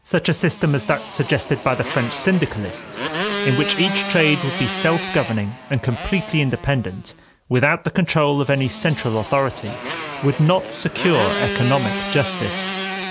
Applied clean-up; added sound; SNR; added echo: none; Motorcycle; 7 dB; none.